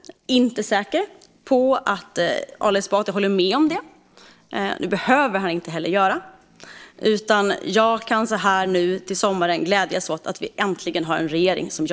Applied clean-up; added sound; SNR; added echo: neural separator model SepFormer DNS4.